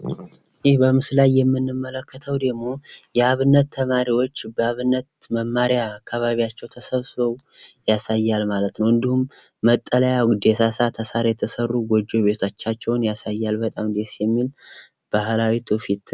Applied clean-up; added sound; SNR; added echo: none; none; none; none.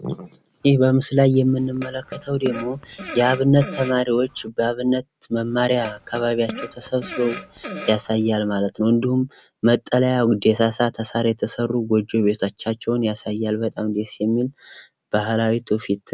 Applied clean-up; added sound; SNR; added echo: none; Fart; 14 dB; none.